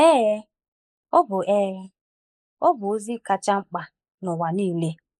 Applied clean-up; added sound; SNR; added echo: neural mask model Resemble Enhance denoiser.